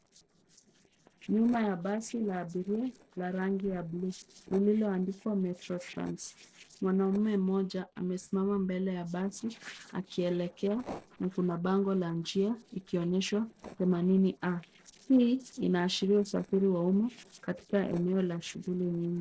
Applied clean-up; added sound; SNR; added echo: neural separator model SepFormer DNS4.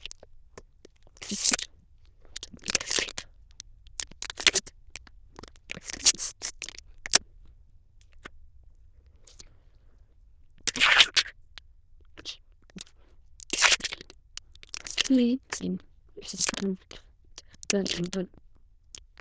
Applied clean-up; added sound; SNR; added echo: neural diffusion model UNIVERSE++.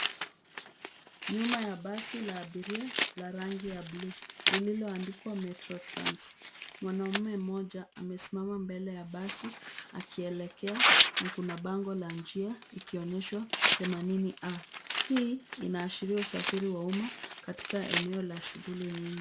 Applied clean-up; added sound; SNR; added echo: none; Tearing; -4 dB; none.